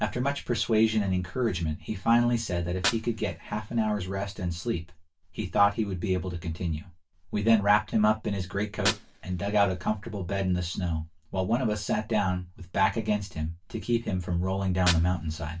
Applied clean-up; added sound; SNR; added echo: none; Fire; 15 dB; reverberation time 0.2 s.